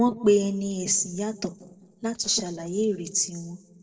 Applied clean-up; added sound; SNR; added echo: neural separator model SepFormer DNS4.